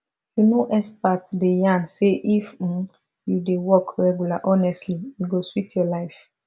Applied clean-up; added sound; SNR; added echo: none; none; none; none.